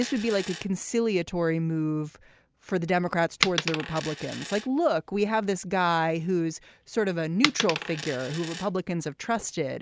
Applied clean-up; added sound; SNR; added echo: none; Coin (dropping); 9 dB; none.